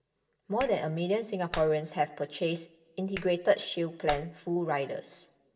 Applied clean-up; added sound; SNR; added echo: none; Clapping; 14 dB; reverberation time 0.7 s.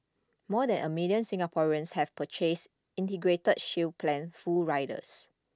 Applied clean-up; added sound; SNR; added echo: none; none; none; none.